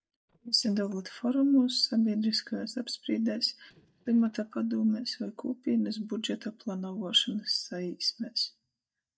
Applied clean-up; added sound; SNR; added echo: neural mask model DeepFilterNet 3.